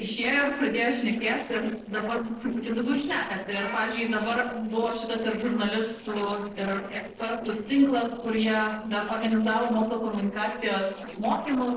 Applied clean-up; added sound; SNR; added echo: neural separator model SepFormer DNS4.